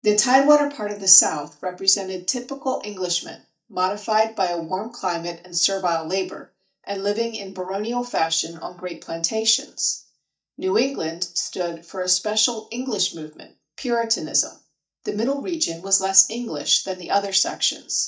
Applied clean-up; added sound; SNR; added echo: neural mask model DeepFilterNet 3.